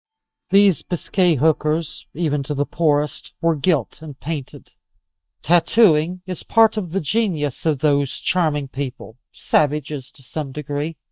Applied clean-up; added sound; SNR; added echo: neural mask model DeepFilterNet 3.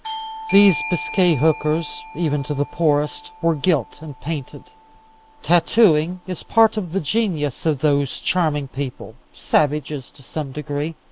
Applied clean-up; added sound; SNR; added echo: none; Bell / Doorbell; 16 dB; none.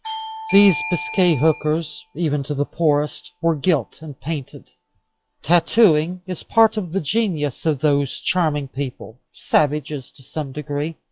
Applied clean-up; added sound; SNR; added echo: classical method log-MMSE.